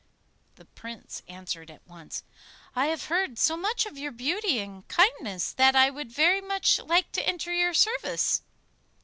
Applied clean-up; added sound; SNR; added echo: none; none; none; none.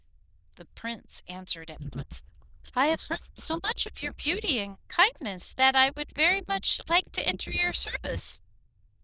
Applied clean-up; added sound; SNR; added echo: neural diffusion model UNIVERSE++.